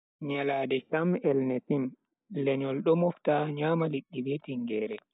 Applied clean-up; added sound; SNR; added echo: neural mask model DeepFilterNet 3.